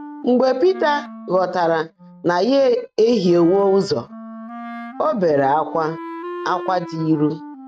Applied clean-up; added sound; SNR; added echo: neural mask model RNNoise.